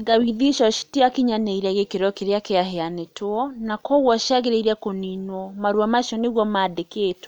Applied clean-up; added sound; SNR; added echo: none; none; none; none.